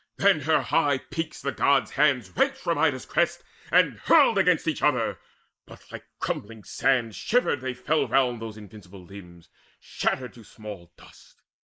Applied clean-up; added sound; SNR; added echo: neural mask model Resemble Enhance denoiser.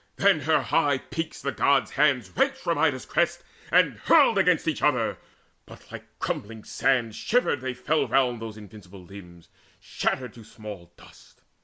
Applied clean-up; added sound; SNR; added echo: none; none; none; none.